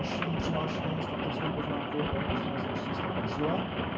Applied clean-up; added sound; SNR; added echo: none; Rain; -4 dB; reverberation time 0.2 s.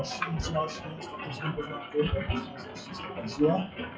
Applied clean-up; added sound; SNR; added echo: classical method WPE with log-MMSE.